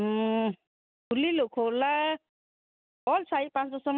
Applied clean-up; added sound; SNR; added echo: none; none; none; none.